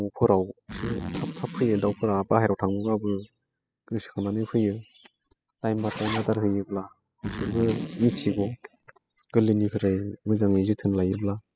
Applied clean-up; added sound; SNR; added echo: classical method spectral subtraction.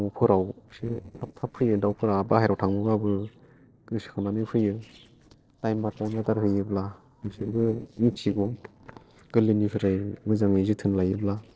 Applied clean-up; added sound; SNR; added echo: neural separator model SepFormer DNS4.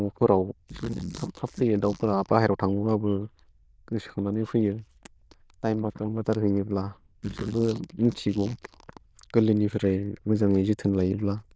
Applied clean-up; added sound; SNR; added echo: neural diffusion model UNIVERSE++.